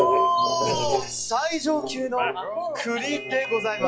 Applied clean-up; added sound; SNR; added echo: classical method log-MMSE.